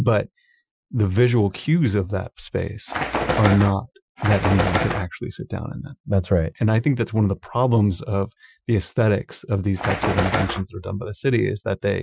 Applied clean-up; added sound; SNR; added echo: classical method Wiener filter.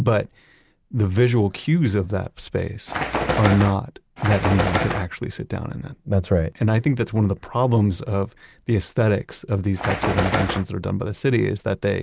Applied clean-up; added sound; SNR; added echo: none; Bird; 2 dB; none.